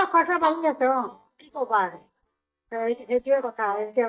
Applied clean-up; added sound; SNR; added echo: neural mask model DeepFilterNet 3.